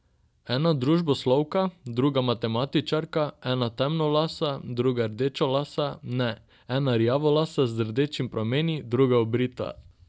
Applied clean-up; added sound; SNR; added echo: none; none; none; none.